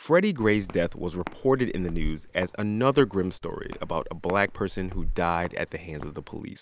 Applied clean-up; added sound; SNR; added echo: none; Walk, footsteps; 9 dB; none.